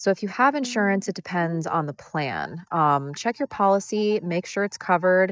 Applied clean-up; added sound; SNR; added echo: neural mask model DeepFilterNet 3.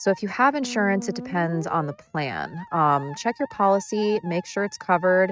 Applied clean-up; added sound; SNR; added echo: neural mask model RNNoise.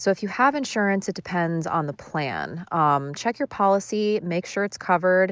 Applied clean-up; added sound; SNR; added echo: none; none; none; none.